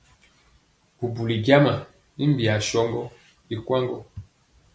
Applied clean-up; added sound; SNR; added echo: none; none; none; none.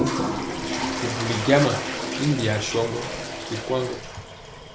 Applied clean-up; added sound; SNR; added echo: none; Toilet flush; 3 dB; none.